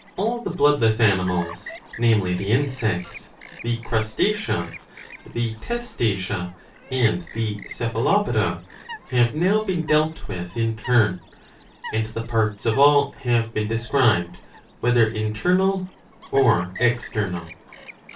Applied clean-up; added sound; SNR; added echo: none; Chirp, tweet; 19 dB; reverberation time 0.2 s.